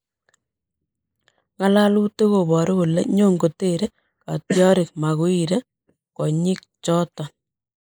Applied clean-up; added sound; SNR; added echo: neural mask model Resemble Enhance denoiser.